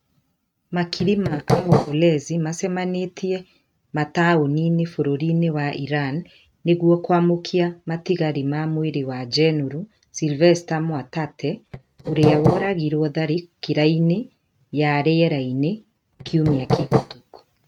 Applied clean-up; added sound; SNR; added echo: neural mask model RNNoise.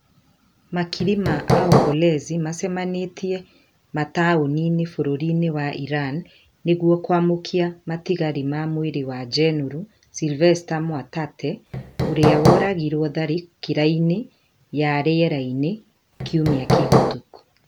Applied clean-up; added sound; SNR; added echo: none; Hammer; -4 dB; none.